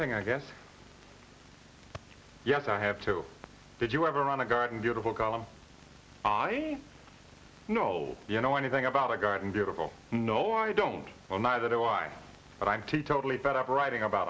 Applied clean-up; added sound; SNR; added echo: none; none; none; none.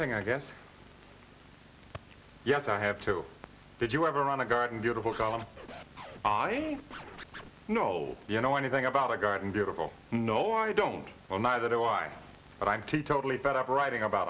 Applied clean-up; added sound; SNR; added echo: none; Scratching (performance technique); 15 dB; none.